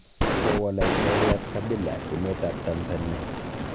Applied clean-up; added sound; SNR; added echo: none; Fire; -2 dB; none.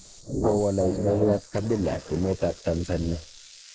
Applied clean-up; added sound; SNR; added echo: neural mask model Resemble Enhance denoiser.